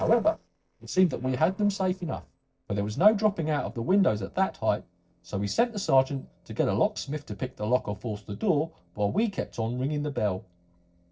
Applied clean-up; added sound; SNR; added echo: neural separator model SepFormer DNS4.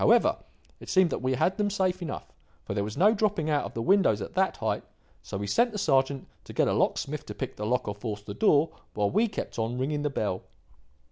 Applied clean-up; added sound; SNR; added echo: none; none; none; none.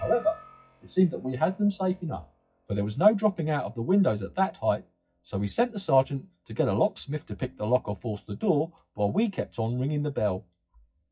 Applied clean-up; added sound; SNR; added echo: classical method WPE with log-MMSE.